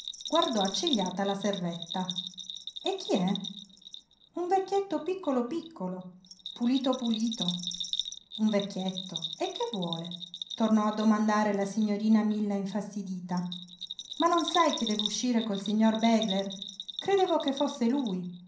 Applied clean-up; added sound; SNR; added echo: none; Bell; 11 dB; reverberation time 0.6 s.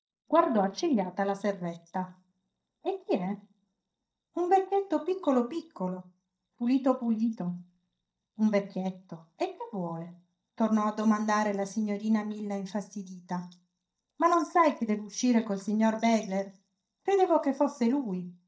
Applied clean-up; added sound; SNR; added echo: neural mask model DeepFilterNet 3.